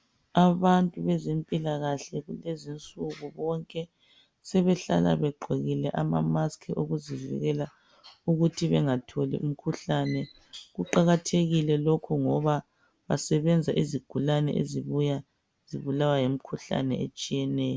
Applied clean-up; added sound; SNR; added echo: none; none; none; none.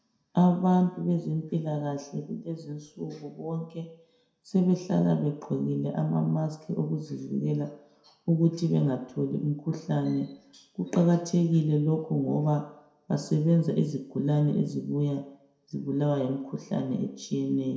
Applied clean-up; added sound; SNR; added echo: none; none; none; reverberation time 0.5 s.